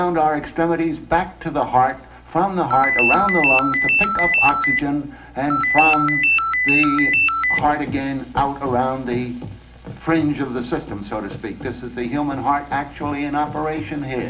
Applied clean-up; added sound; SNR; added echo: none; Ringtone; -3 dB; reverberation time 0.7 s.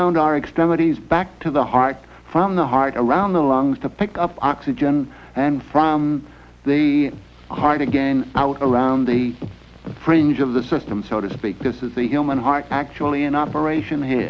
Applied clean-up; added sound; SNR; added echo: none; none; none; none.